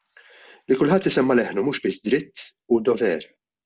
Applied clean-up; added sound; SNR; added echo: none; none; none; none.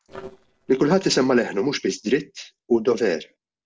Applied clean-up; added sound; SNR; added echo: neural separator model SepFormer DNS4.